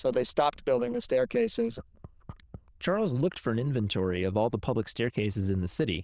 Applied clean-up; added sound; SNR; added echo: neural diffusion model UNIVERSE++.